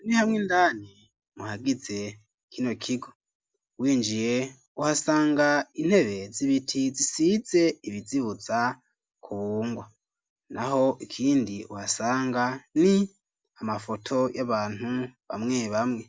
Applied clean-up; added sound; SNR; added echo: none; none; none; none.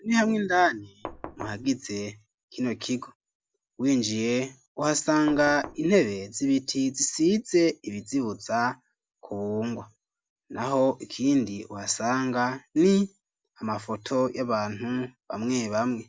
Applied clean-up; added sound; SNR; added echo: none; Knock; 14 dB; none.